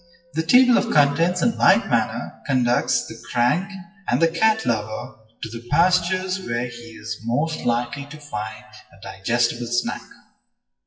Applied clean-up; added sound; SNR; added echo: classical method WPE with log-MMSE.